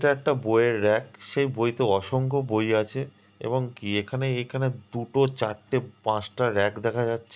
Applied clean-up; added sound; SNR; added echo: none; none; none; none.